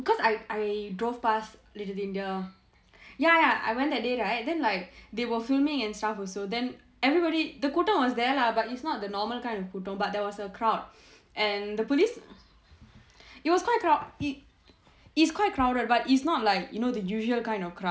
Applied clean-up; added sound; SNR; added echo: none; none; none; none.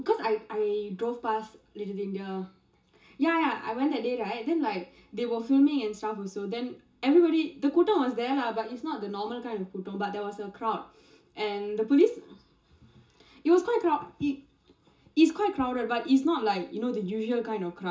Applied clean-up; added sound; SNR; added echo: none; none; none; reverberation time 0.2 s.